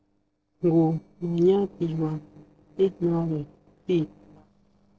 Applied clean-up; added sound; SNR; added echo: neural separator model SepFormer DNS4.